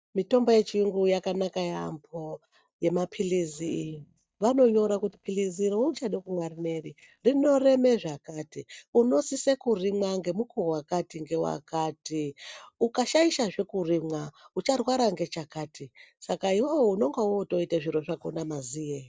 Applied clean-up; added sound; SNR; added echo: neural mask model DeepFilterNet 3.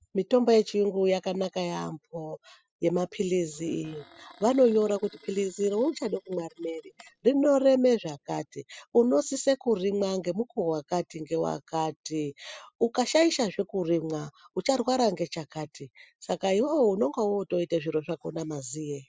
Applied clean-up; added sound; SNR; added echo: classical method spectral subtraction.